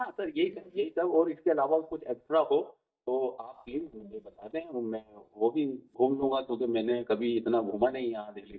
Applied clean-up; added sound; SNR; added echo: neural mask model DeepFilterNet 3.